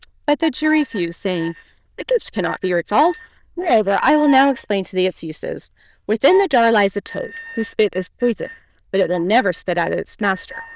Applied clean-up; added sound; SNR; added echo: neural diffusion model UNIVERSE++.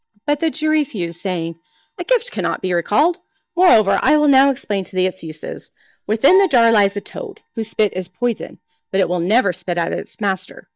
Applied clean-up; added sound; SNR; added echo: neural mask model DeepFilterNet 3.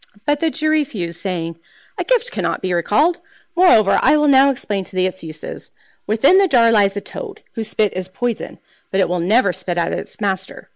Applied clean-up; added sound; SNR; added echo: neural mask model Resemble Enhance denoiser.